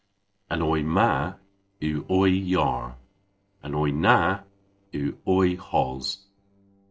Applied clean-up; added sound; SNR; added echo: neural separator model SepFormer DNS4.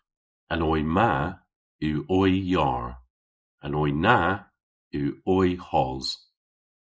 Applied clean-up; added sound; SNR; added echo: neural mask model Resemble Enhance denoiser.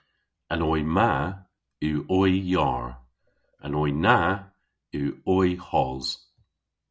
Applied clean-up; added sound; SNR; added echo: none; none; none; none.